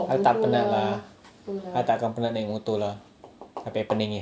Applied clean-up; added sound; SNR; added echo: none; none; none; none.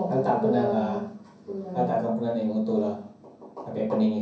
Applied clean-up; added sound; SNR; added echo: none; none; none; reverberation time 0.6 s.